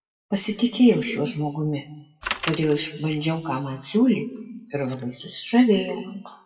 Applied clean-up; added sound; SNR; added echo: classical method WPE with log-MMSE.